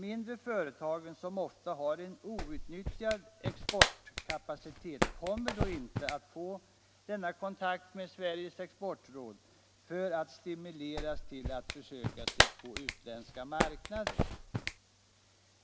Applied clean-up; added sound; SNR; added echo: none; Clapping; -5 dB; none.